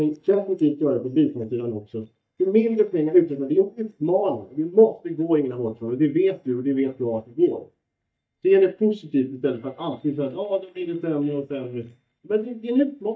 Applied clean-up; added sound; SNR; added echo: neural mask model DeepFilterNet 3.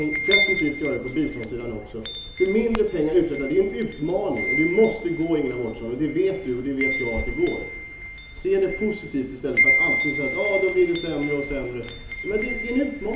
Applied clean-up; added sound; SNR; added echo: none; Wind chime; 2 dB; reverberation time 1.0 s.